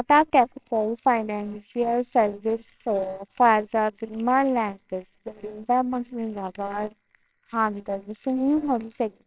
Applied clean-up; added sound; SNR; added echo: neural separator model SepFormer WHAMR!.